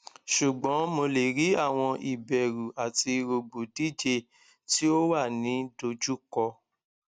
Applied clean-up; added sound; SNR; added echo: none; none; none; none.